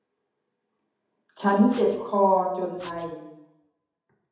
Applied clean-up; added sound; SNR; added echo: none; Writing; 15 dB; reverberation time 0.8 s.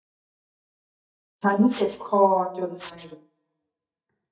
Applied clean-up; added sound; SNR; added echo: neural mask model DeepFilterNet 3.